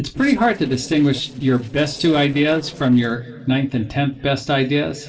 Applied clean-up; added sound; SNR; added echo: neural separator model SepFormer DNS4.